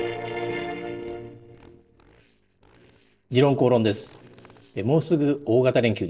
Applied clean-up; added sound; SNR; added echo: neural separator model SepFormer DNS4.